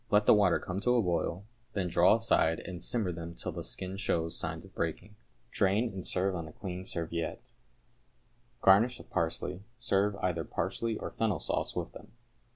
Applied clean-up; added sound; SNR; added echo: none; none; none; none.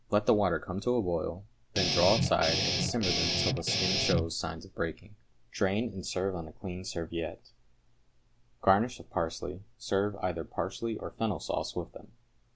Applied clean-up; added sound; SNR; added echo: none; Guitar; -1 dB; none.